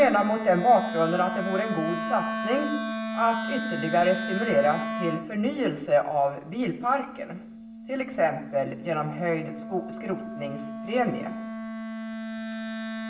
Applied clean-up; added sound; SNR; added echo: none; Wind instrument, woodwind instrument; 7 dB; reverberation time 0.7 s.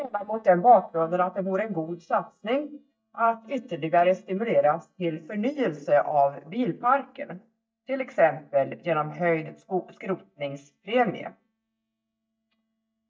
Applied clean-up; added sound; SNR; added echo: neural mask model DeepFilterNet 3.